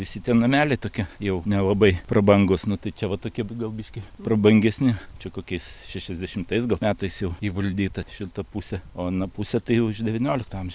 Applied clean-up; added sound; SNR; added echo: none; none; none; none.